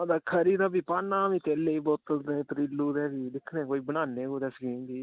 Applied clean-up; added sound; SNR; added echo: none; none; none; none.